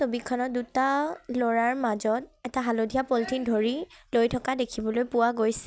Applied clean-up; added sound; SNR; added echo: none; none; none; none.